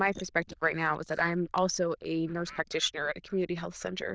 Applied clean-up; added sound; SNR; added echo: neural diffusion model UNIVERSE++.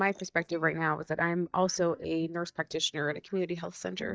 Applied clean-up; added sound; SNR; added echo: neural mask model DeepFilterNet 3.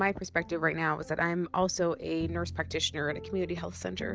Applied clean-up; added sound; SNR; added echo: none; none; none; none.